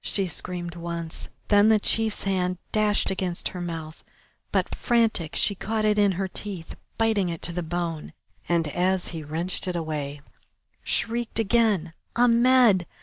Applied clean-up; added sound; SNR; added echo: neural mask model DeepFilterNet 3.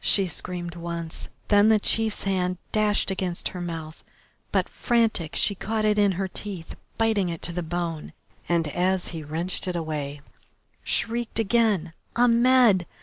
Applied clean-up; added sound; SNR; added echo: none; none; none; none.